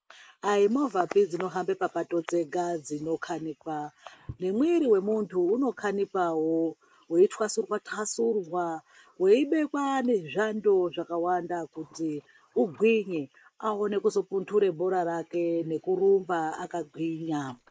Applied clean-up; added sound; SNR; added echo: neural mask model Resemble Enhance denoiser.